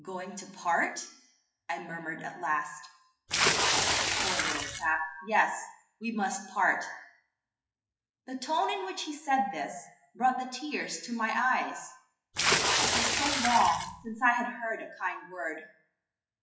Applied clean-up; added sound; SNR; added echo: classical method WPE with log-MMSE.